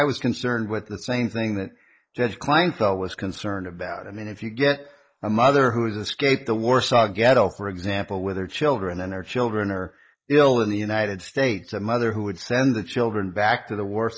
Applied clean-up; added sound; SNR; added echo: neural mask model Resemble Enhance denoiser.